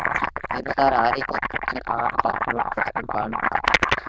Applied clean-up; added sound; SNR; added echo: neural diffusion model UNIVERSE++.